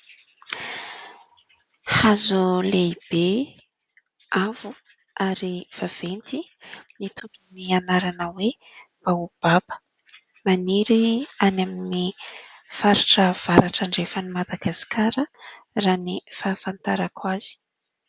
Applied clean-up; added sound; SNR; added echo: none; none; none; none.